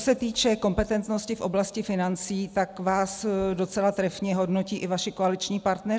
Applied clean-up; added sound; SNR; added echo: none; none; none; none.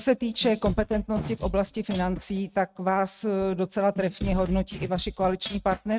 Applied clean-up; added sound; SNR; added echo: neural mask model RNNoise.